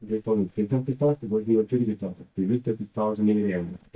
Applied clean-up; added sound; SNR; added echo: neural mask model DeepFilterNet 3.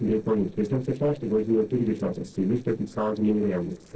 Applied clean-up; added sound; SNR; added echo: neural separator model SepFormer DNS4.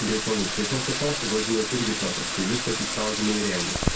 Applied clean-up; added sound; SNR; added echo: none; Bathtub (filling or washing); 1 dB; reverberation time 0.2 s.